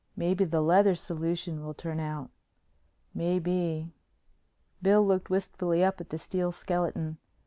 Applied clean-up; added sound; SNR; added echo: none; none; none; none.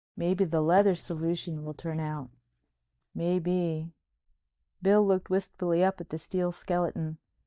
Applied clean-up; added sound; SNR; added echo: neural mask model DeepFilterNet 3.